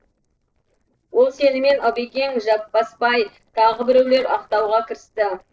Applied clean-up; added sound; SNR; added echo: neural separator model SepFormer DNS4.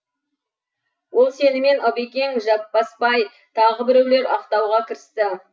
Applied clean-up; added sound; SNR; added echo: none; none; none; none.